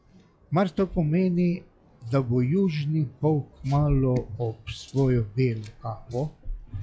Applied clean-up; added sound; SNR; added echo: classical method log-MMSE.